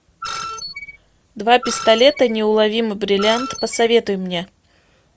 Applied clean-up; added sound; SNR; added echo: none; Screech; 12 dB; none.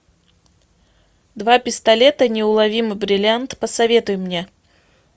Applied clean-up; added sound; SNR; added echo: none; none; none; none.